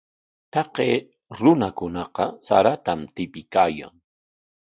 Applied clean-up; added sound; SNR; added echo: none; none; none; none.